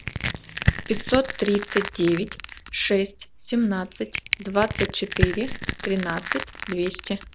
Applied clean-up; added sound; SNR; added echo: none; Crushing; 4 dB; none.